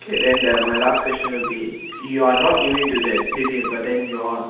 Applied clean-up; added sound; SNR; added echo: none; Animal; 5 dB; reverberation time 0.8 s.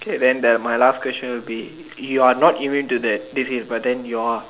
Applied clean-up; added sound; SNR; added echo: none; none; none; none.